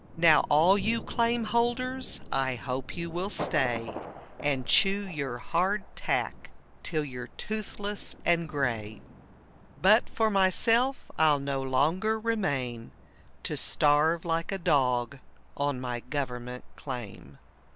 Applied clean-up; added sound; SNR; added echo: none; Thunder; 17 dB; none.